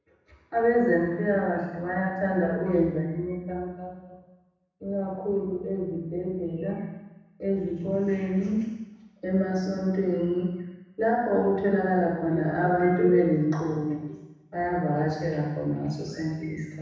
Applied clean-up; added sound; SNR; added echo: none; none; none; reverberation time 1.0 s.